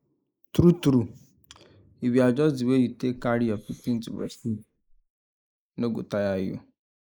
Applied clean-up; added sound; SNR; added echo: neural mask model Resemble Enhance denoiser.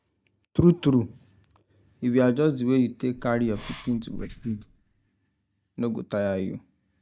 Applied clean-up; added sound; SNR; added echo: neural mask model DeepFilterNet 3.